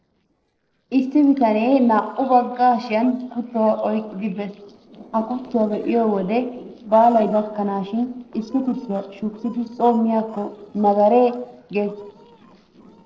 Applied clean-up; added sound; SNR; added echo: neural separator model SepFormer DNS4.